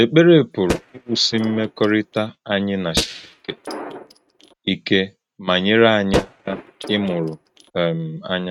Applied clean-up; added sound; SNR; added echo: neural mask model RNNoise.